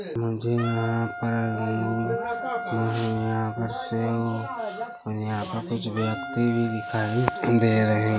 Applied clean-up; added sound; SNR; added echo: none; Wind instrument, woodwind instrument; 10 dB; none.